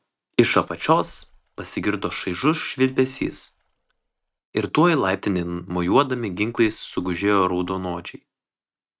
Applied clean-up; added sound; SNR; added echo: neural mask model RNNoise.